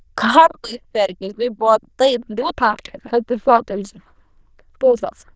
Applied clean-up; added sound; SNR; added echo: neural diffusion model UNIVERSE++.